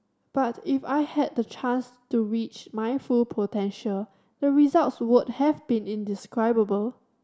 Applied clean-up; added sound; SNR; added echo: none; none; none; none.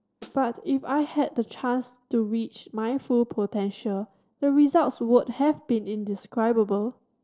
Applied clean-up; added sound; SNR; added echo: neural separator model SepFormer DNS4.